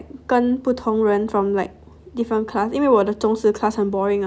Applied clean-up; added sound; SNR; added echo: none; none; none; none.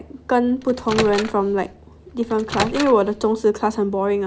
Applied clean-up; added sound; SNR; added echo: none; Microwave oven; 10 dB; none.